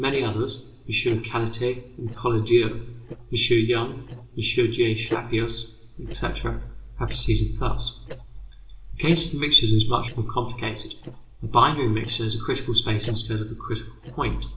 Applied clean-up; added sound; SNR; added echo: neural separator model SepFormer DNS4.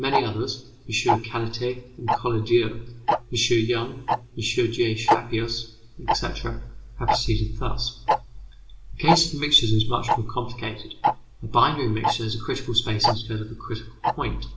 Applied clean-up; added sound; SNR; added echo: none; Tick-tock; 4 dB; reverberation time 0.8 s.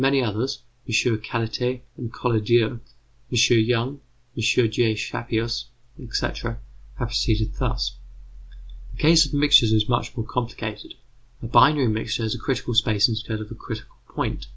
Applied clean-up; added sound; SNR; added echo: none; none; none; none.